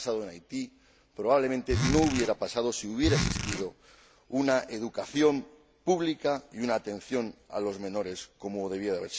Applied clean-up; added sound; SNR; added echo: none; Zipper (clothing); 2 dB; none.